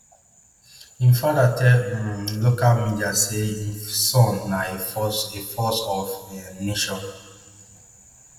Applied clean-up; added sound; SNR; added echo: none; none; none; reverberation time 1.4 s.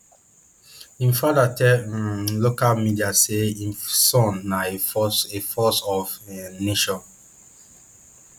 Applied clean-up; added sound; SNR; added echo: none; none; none; none.